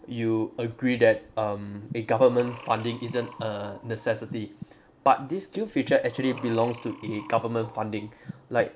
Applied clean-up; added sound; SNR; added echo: none; Breathing; 16 dB; none.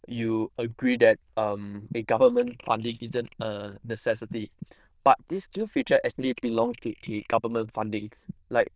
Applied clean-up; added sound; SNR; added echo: neural diffusion model UNIVERSE++.